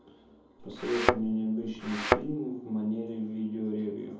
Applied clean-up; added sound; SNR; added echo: none; Thump, thud; -3 dB; reverberation time 2.6 s.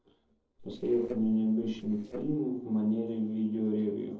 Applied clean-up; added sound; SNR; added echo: neural separator model SepFormer DNS4.